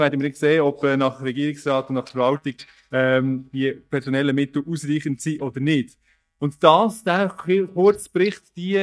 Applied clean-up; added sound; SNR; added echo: neural mask model DeepFilterNet 3.